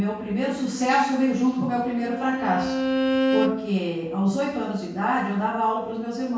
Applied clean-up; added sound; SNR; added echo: none; Bowed string instrument; 3 dB; reverberation time 0.6 s.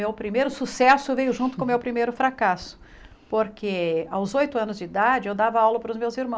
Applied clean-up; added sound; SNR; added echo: none; none; none; none.